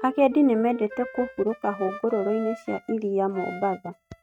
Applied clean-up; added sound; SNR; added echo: neural mask model RNNoise.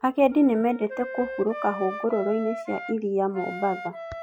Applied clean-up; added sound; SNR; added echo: classical method log-MMSE.